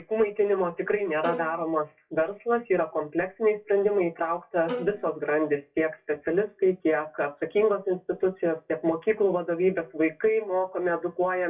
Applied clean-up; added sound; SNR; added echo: classical method WPE with log-MMSE.